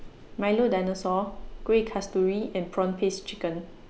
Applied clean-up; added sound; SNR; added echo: none; Alarm; 16 dB; none.